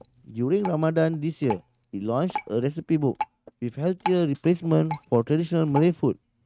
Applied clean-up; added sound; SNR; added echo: neural mask model RNNoise.